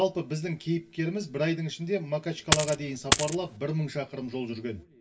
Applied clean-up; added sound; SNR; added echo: none; Coin (dropping); -3 dB; reverberation time 0.1 s.